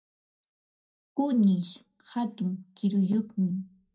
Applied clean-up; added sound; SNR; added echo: none; none; none; reverberation time 0.3 s.